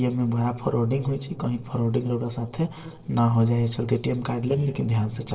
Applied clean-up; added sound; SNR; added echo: neural separator model SepFormer DNS4.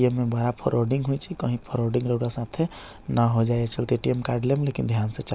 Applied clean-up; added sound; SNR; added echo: none; none; none; none.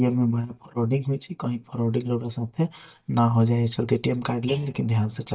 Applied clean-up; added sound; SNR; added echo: neural mask model DeepFilterNet 3.